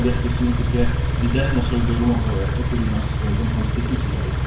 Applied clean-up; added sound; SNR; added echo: none; Idling / Car; -4 dB; reverberation time 0.7 s.